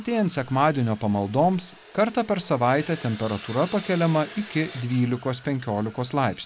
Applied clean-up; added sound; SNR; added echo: none; Sawing; 18 dB; none.